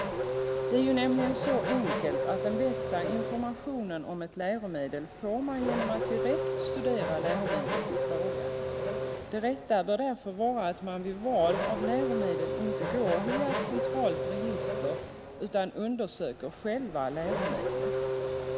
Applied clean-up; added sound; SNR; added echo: none; Race car, auto racing / Accelerating, revving, vroom; 1 dB; none.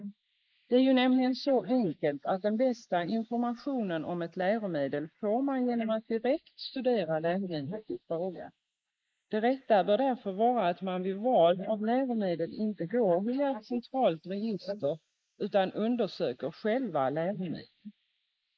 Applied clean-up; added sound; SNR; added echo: neural mask model Resemble Enhance denoiser.